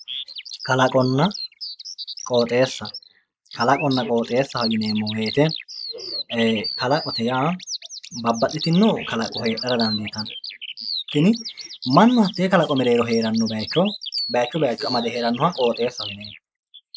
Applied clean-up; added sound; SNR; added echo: neural mask model Resemble Enhance denoiser.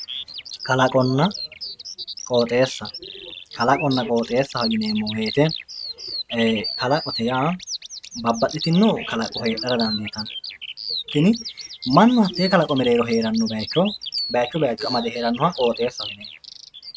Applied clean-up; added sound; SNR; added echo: neural mask model RNNoise.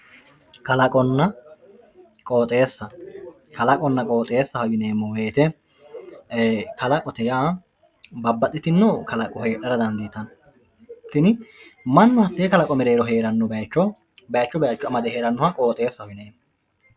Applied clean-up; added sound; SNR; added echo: none; none; none; none.